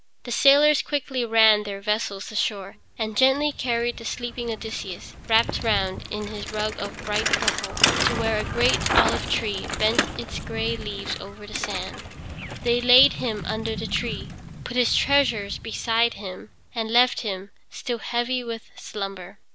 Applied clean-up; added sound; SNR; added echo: none; Bicycle; 5 dB; none.